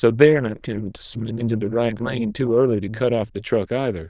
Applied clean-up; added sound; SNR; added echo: neural diffusion model UNIVERSE++.